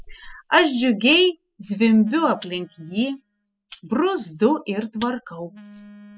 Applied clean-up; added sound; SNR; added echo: classical method spectral subtraction.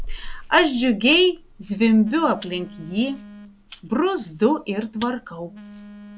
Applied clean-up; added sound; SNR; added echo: none; Rattle (instrument) + Telephone; 13 dB; none.